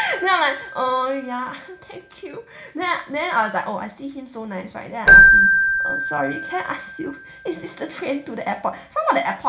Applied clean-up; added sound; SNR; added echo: none; Keyboard (musical); -4 dB; reverberation time 0.4 s.